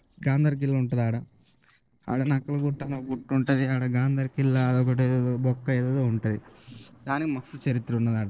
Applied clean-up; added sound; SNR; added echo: neural separator model SepFormer DNS4.